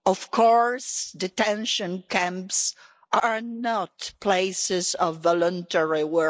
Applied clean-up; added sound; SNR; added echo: neural mask model Resemble Enhance denoiser.